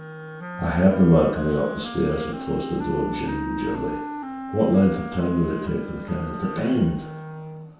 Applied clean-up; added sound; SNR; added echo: none; Wind instrument, woodwind instrument; 10 dB; reverberation time 0.7 s.